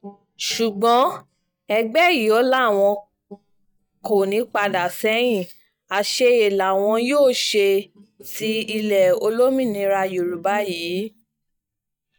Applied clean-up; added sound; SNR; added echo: neural mask model DeepFilterNet 3.